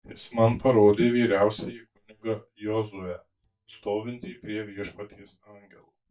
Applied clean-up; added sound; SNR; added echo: neural mask model DeepFilterNet 3.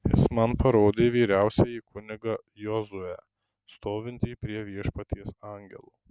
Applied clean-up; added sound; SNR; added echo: none; none; none; none.